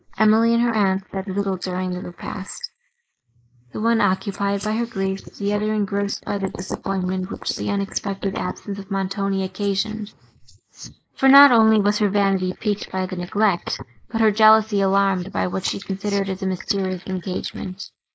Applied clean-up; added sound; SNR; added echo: neural mask model Resemble Enhance denoiser.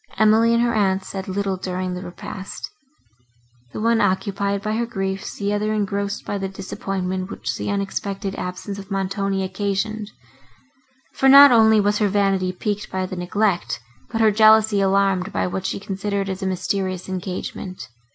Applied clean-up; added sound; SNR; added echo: none; none; none; none.